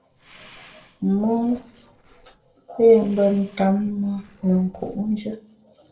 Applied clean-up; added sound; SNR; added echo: neural separator model SepFormer DNS4.